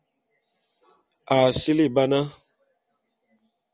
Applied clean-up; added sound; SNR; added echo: none; none; none; none.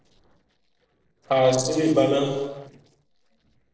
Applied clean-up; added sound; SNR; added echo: neural separator model SepFormer DNS4.